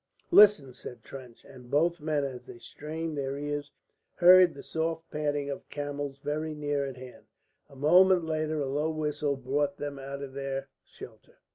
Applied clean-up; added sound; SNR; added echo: none; none; none; none.